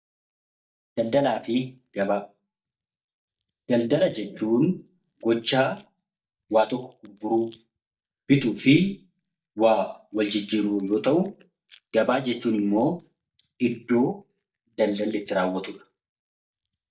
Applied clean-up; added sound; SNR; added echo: neural mask model DeepFilterNet 3.